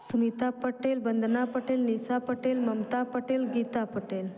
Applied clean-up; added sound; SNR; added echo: none; none; none; none.